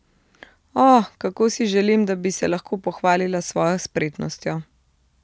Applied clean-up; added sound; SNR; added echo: none; none; none; none.